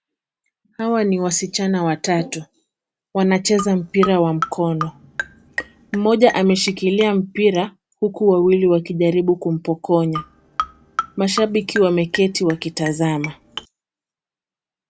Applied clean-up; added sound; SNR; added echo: none; Marimba, xylophone; 10 dB; none.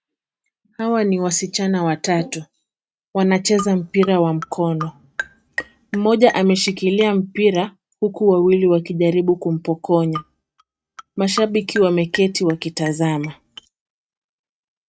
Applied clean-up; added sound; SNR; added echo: neural mask model RNNoise.